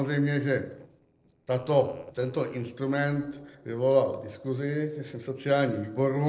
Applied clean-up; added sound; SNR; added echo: neural separator model SepFormer DNS4.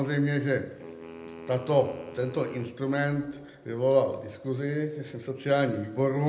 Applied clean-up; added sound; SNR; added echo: none; Wind instrument, woodwind instrument; 18 dB; reverberation time 0.7 s.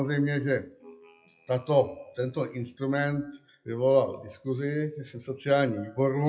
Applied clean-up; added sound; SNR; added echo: classical method WPE with log-MMSE.